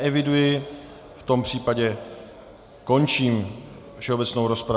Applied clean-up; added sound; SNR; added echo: none; none; none; none.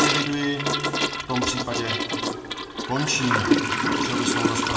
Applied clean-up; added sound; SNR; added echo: none; Toilet flush / Gurgling; -4 dB; reverberation time 2.4 s.